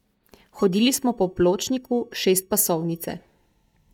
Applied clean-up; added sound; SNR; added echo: neural mask model DeepFilterNet 3.